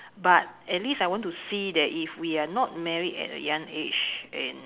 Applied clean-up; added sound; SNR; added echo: none; none; none; none.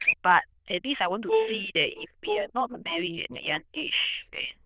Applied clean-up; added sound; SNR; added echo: neural diffusion model UNIVERSE++.